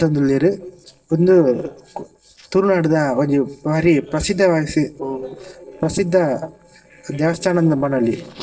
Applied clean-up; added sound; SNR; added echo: neural separator model SepFormer DNS4.